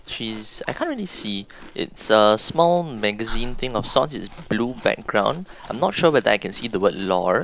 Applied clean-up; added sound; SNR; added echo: none; Chewing, mastication; 14 dB; none.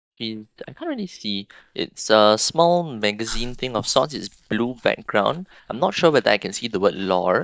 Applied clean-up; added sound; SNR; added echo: neural mask model DeepFilterNet 3.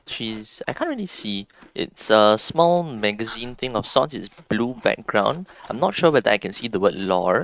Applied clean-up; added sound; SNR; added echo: neural mask model RNNoise.